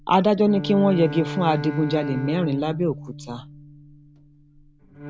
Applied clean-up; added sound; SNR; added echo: none; Bowed string instrument; 10 dB; none.